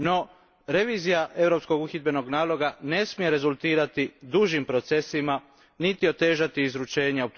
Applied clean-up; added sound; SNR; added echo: none; none; none; none.